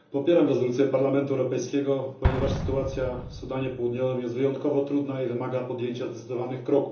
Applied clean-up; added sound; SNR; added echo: none; Explosion; 10 dB; reverberation time 1.2 s.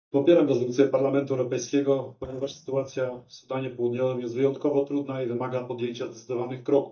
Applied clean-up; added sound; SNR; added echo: neural mask model DeepFilterNet 3.